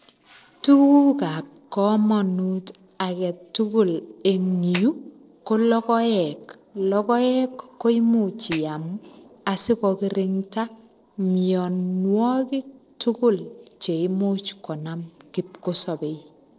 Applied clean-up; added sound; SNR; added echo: neural separator model SepFormer DNS4.